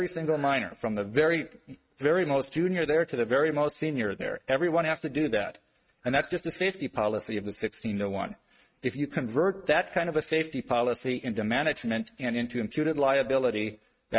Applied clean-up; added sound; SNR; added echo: neural mask model RNNoise.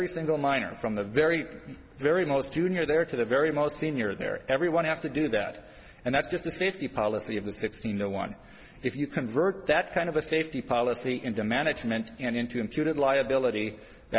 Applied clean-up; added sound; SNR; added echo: none; none; none; none.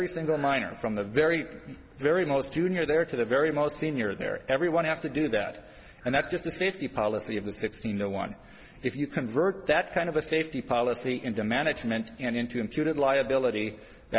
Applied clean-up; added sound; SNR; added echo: none; Breathing; 14 dB; none.